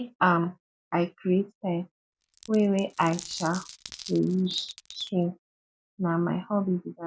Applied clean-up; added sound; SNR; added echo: none; Glass; 18 dB; none.